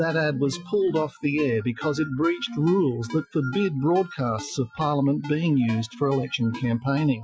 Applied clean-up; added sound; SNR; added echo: classical method Wiener filter.